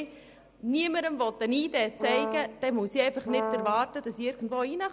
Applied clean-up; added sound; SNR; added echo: none; Brass instrument; 5 dB; none.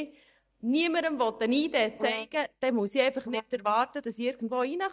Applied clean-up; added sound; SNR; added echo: neural mask model DeepFilterNet 3.